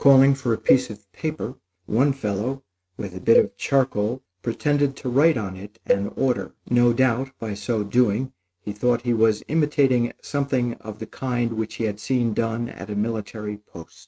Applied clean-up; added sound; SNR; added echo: neural mask model RNNoise.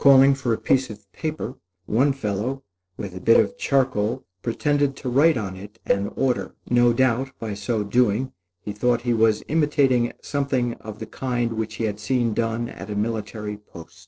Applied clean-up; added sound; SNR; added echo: neural separator model SepFormer DNS4.